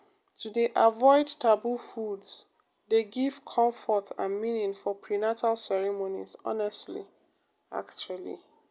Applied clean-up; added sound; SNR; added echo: none; none; none; none.